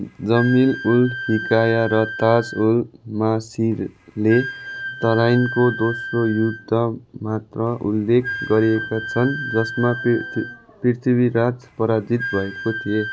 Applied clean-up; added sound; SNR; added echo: none; Wind instrument, woodwind instrument; 11 dB; none.